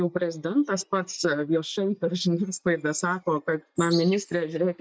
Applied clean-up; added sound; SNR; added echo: neural mask model DeepFilterNet 3.